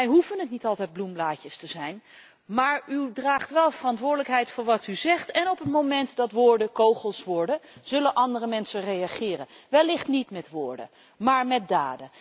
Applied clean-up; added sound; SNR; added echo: none; none; none; none.